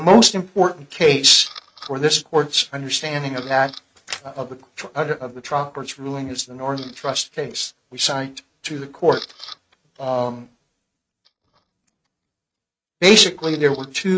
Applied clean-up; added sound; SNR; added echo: neural mask model RNNoise.